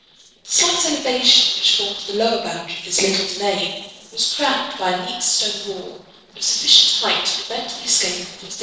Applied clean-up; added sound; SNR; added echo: neural separator model SepFormer DNS4.